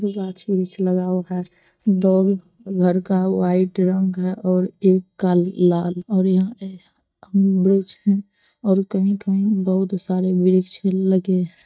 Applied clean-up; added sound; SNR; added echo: neural mask model DeepFilterNet 3.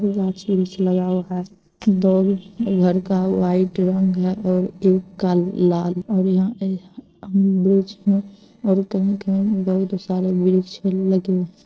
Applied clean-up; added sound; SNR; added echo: neural separator model SepFormer DNS4.